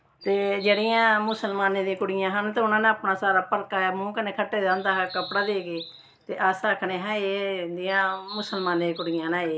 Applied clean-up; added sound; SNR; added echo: none; Bird vocalization, bird call, bird song; 17 dB; none.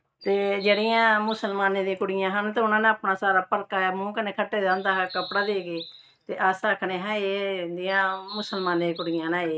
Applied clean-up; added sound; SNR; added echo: neural mask model RNNoise.